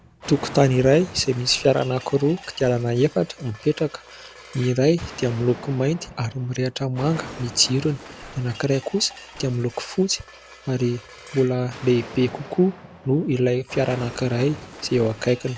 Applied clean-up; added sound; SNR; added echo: none; Explosion; 17 dB; none.